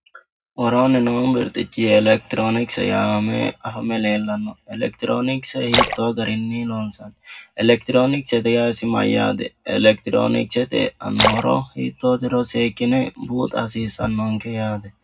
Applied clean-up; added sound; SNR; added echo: none; Splash, splatter; 6 dB; reverberation time 0.3 s.